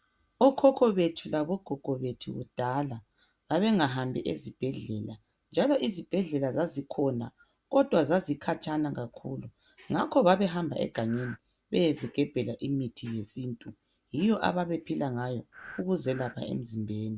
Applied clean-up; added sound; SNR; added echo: none; Breathing; 16 dB; none.